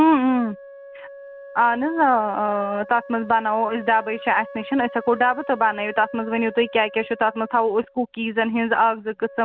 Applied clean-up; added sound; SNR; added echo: none; Wind instrument, woodwind instrument; 18 dB; none.